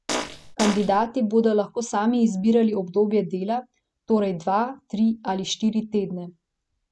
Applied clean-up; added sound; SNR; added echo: none; Fart; 6 dB; none.